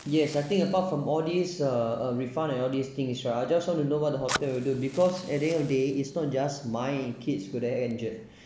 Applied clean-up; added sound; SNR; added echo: none; Fire; 17 dB; none.